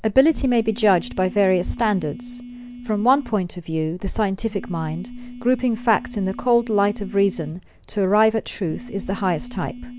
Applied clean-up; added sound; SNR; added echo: none; Telephone; 16 dB; none.